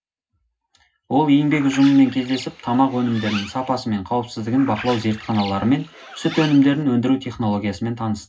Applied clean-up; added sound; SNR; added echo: none; Bird; 16 dB; reverberation time 0.4 s.